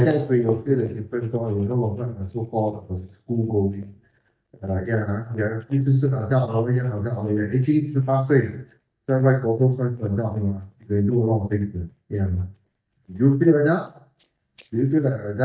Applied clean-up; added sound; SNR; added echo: neural mask model DeepFilterNet 3.